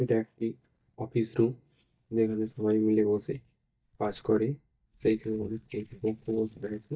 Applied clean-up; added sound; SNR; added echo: neural mask model DeepFilterNet 3.